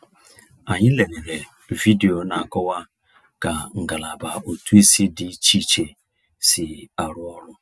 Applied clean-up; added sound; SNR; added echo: none; none; none; none.